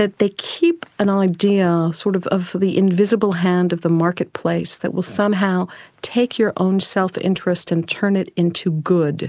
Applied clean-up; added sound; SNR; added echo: none; none; none; none.